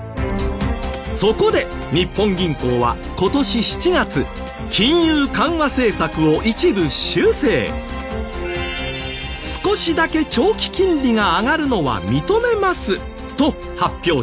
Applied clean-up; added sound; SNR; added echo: none; none; none; none.